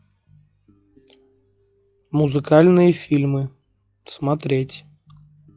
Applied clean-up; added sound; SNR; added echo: classical method log-MMSE.